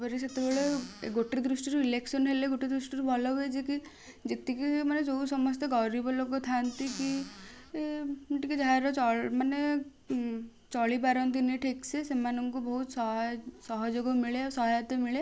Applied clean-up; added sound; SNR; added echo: none; Squeak / Cupboard open or close; 15 dB; none.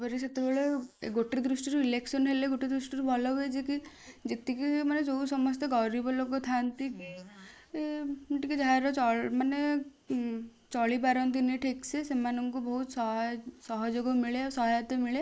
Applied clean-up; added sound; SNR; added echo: neural mask model Resemble Enhance denoiser.